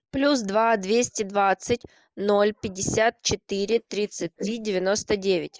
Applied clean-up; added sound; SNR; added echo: neural mask model Resemble Enhance denoiser.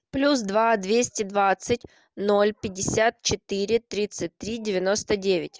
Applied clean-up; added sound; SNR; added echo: none; none; none; none.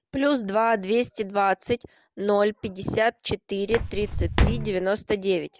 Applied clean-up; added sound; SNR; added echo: none; Walk, footsteps; 0 dB; none.